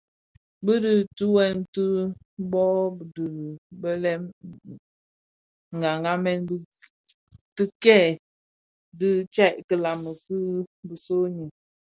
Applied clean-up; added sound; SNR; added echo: none; none; none; none.